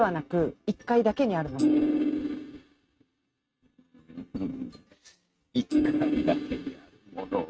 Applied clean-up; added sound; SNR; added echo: neural mask model RNNoise.